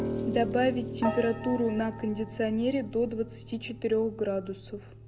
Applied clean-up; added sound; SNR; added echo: none; Piano; 7 dB; none.